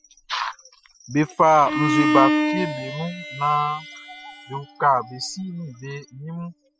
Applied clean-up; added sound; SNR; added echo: classical method spectral subtraction.